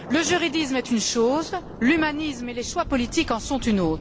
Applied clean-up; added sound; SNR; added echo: none; Thunder; 13 dB; none.